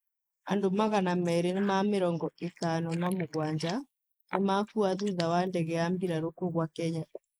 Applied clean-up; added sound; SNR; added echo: neural mask model Resemble Enhance denoiser.